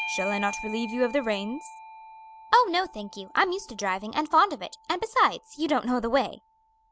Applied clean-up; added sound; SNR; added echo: none; Bell / Doorbell; 14 dB; none.